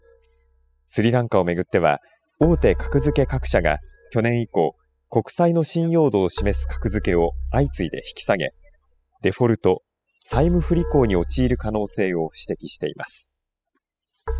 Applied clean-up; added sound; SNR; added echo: classical method spectral subtraction.